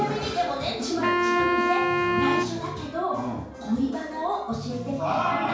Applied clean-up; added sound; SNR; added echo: none; Wind instrument, woodwind instrument; -2 dB; reverberation time 0.5 s.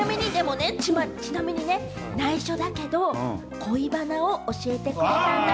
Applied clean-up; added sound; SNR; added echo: none; none; none; none.